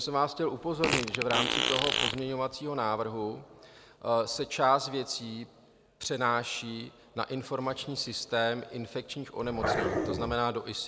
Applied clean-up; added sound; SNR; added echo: none; Fart + Growling; -1 dB; none.